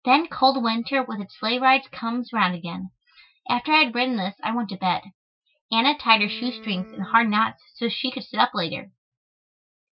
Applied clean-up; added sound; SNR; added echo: classical method Wiener filter.